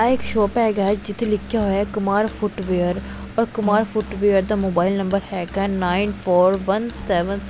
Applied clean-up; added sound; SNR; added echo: none; Musical instrument; 14 dB; none.